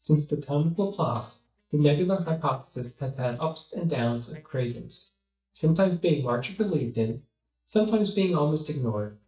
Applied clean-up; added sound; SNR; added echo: neural mask model DeepFilterNet 3.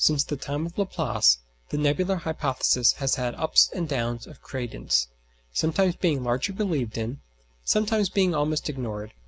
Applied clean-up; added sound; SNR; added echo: none; none; none; none.